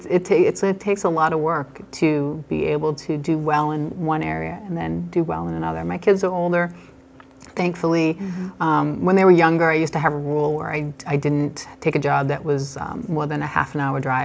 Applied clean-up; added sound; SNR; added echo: none; none; none; none.